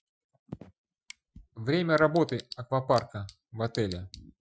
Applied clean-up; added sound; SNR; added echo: classical method Wiener filter.